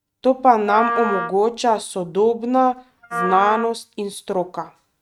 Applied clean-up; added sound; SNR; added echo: neural mask model RNNoise.